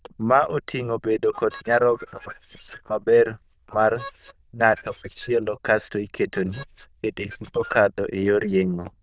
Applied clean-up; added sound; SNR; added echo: neural diffusion model UNIVERSE++.